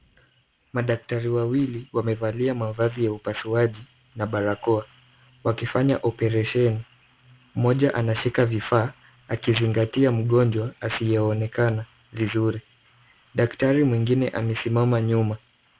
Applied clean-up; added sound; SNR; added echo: none; none; none; none.